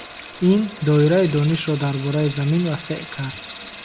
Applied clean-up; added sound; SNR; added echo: none; Sink (filling or washing) / Water tap, faucet; 16 dB; none.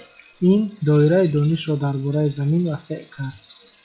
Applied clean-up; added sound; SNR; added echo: classical method log-MMSE.